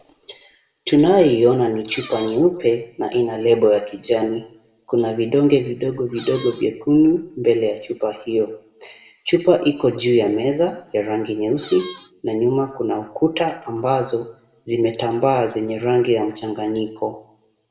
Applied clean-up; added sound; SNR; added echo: none; Squeak; 14 dB; reverberation time 0.6 s.